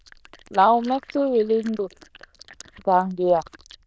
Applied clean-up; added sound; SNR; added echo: neural diffusion model UNIVERSE++.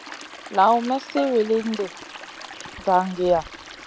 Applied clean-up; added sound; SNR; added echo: none; Stream + Bowed string instrument; 14 dB; none.